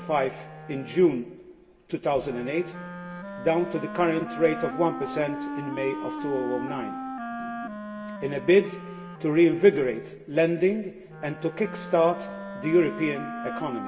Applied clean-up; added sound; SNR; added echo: none; Wind instrument, woodwind instrument; 10 dB; reverberation time 0.2 s.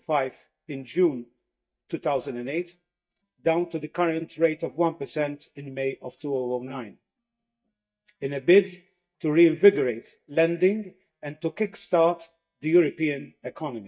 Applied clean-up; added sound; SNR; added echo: neural mask model DeepFilterNet 3.